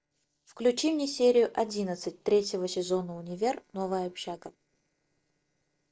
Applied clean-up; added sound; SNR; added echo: neural separator model SepFormer DNS4.